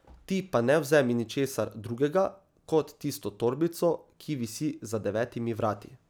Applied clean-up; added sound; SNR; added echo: none; none; none; none.